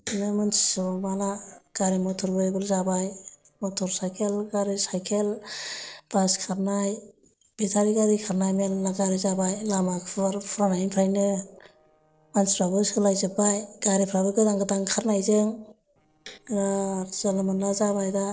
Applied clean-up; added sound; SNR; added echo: neural separator model SepFormer DNS4.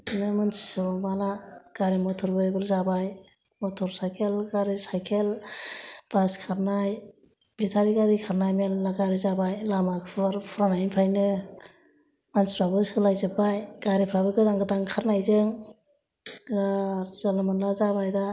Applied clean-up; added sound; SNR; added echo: none; none; none; none.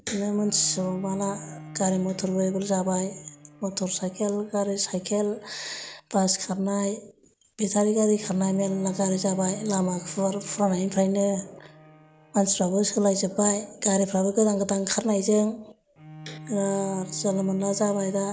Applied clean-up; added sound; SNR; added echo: none; Bowed string instrument; 20 dB; none.